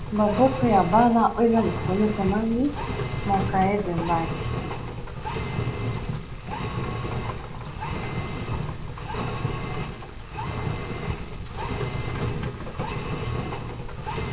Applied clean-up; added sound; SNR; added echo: none; Engine; 2 dB; reverberation time 0.6 s.